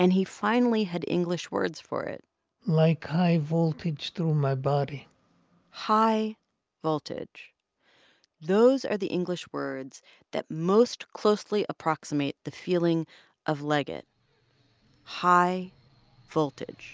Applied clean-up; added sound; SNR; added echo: none; none; none; none.